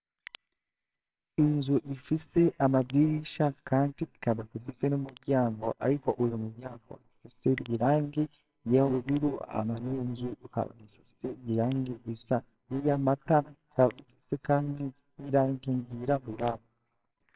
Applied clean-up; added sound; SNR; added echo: neural separator model SepFormer WHAMR!.